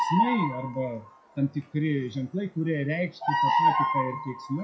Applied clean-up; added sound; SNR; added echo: classical method WPE with log-MMSE.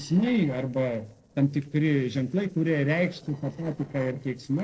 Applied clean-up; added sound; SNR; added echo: neural separator model SepFormer DNS4.